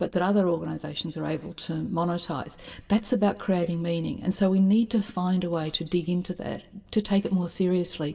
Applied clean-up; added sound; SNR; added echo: none; none; none; reverberation time 0.9 s.